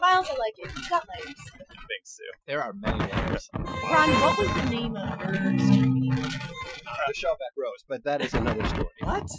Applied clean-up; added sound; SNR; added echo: classical method Wiener filter.